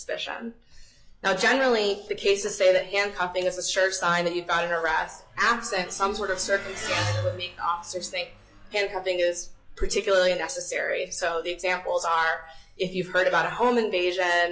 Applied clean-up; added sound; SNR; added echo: classical method log-MMSE.